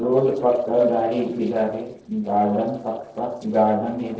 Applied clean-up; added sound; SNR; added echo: neural separator model SepFormer DNS4.